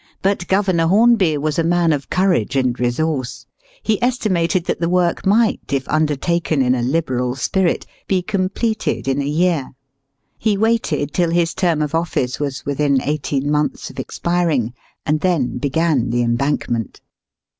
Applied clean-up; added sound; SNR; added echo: none; none; none; none.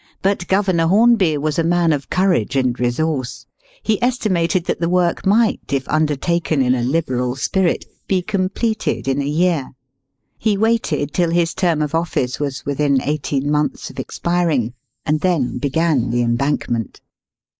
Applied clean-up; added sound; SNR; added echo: neural mask model Resemble Enhance denoiser.